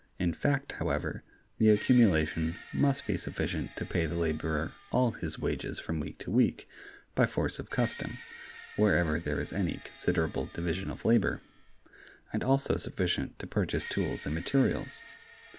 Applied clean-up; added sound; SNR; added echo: none; Screech; 19 dB; none.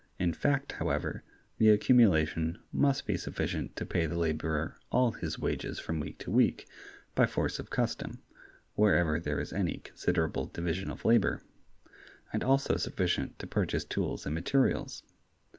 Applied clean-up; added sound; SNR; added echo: none; none; none; none.